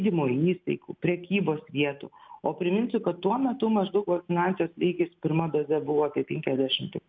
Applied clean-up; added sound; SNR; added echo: none; none; none; none.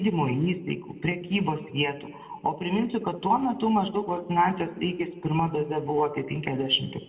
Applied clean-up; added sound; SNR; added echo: none; none; none; reverberation time 0.7 s.